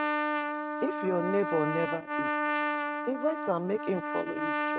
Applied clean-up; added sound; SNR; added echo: neural mask model RNNoise.